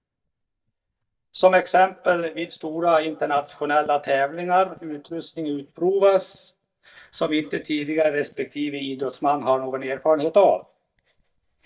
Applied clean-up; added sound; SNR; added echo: neural mask model DeepFilterNet 3.